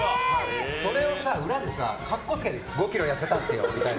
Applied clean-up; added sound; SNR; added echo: none; none; none; none.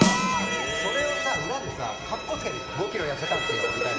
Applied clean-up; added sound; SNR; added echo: none; Snare drum + Bowed string instrument; -1 dB; none.